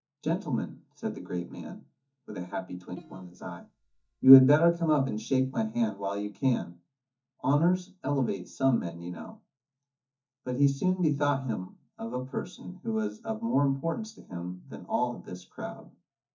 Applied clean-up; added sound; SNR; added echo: neural mask model DeepFilterNet 3.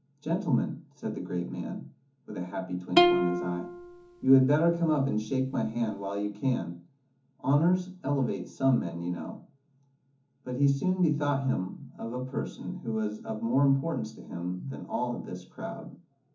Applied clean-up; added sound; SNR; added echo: none; Plucked string instrument; 1 dB; reverberation time 0.3 s.